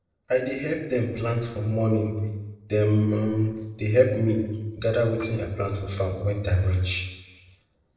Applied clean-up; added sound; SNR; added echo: neural separator model SepFormer DNS4.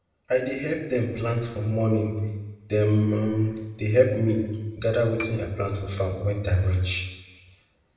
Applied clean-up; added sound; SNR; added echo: none; Piano; 18 dB; reverberation time 1.1 s.